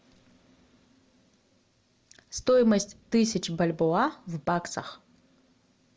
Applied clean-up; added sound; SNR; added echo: none; none; none; none.